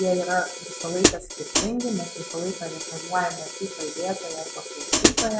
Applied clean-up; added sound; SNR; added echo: none; Hi-hat; -1 dB; none.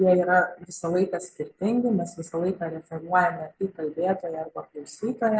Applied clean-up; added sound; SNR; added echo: none; none; none; none.